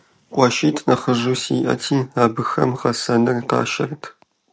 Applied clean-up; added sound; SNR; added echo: none; none; none; none.